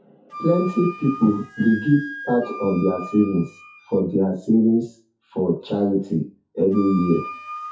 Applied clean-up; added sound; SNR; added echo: classical method WPE with log-MMSE.